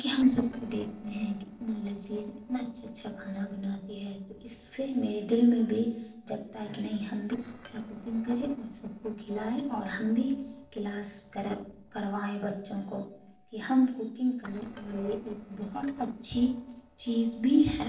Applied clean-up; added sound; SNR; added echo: neural separator model SepFormer DNS4.